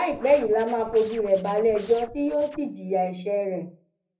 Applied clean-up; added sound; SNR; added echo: none; Scratching (performance technique); 20 dB; reverberation time 0.3 s.